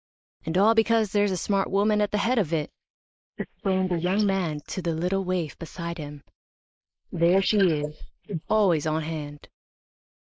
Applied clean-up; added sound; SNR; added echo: neural mask model Resemble Enhance denoiser.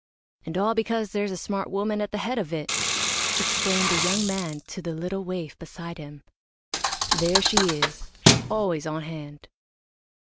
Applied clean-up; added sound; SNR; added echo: none; Sink (filling or washing) / Water + Thump, thud; -4 dB; none.